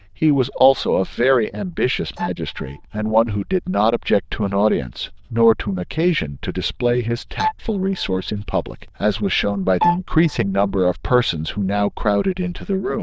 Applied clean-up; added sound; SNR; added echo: neural diffusion model UNIVERSE++.